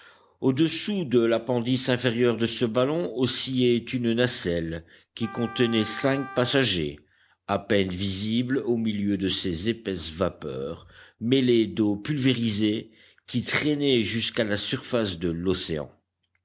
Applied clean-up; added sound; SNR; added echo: none; Wind instrument, woodwind instrument; 16 dB; none.